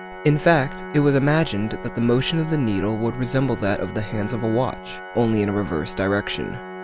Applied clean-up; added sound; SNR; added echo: none; Organ; 13 dB; none.